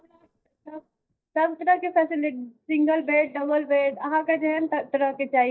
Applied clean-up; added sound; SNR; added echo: neural mask model DeepFilterNet 3.